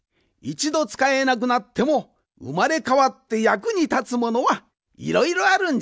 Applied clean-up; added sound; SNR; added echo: none; none; none; none.